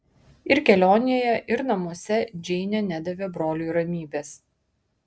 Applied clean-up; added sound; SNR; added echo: none; none; none; none.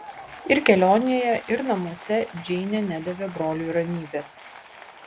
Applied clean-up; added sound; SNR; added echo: none; Applause / Crowd + Shatter; 16 dB; none.